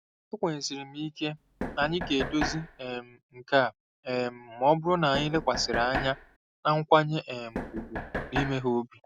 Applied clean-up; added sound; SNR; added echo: none; Knock; 6 dB; none.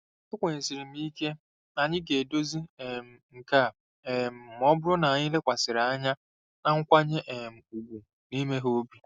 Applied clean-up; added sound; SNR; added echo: none; none; none; none.